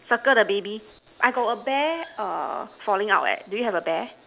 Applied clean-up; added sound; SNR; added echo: none; none; none; none.